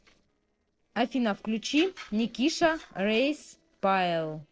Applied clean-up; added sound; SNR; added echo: neural separator model SepFormer DNS4.